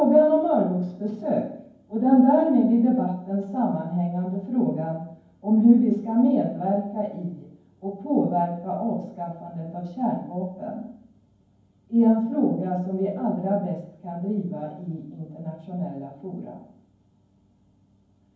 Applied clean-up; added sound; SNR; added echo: none; none; none; reverberation time 0.9 s.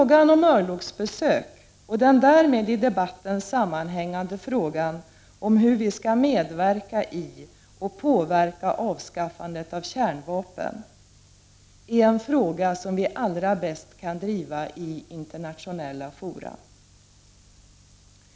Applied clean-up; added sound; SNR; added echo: none; none; none; none.